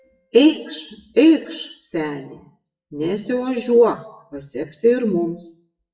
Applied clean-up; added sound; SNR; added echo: classical method WPE with log-MMSE.